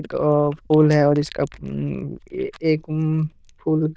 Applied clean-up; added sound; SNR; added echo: neural diffusion model UNIVERSE++.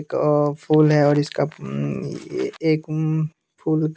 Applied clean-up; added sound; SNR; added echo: none; none; none; none.